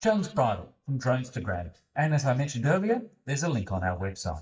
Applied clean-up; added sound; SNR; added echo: neural mask model DeepFilterNet 3.